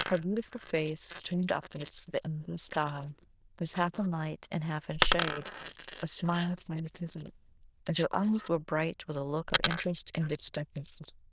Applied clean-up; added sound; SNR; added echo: neural diffusion model UNIVERSE++.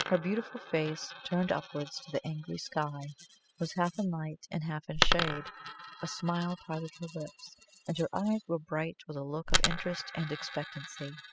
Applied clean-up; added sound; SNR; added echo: classical method spectral subtraction.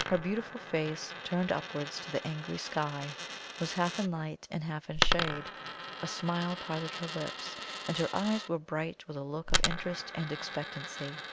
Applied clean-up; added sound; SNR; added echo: none; Coin (dropping); 2 dB; none.